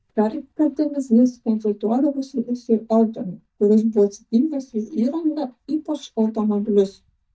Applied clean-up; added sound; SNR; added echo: neural mask model DeepFilterNet 3.